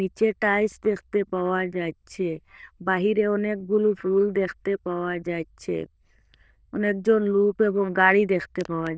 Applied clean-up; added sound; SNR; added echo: neural diffusion model UNIVERSE++.